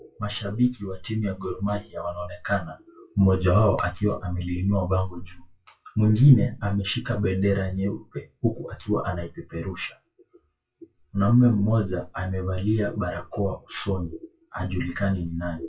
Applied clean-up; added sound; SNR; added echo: classical method WPE with log-MMSE.